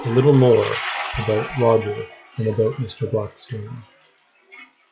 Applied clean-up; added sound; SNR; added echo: classical method log-MMSE.